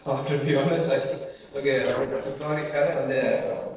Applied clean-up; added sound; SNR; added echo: neural separator model SepFormer DNS4.